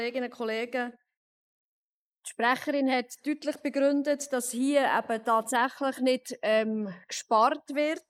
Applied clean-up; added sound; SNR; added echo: neural mask model Resemble Enhance denoiser.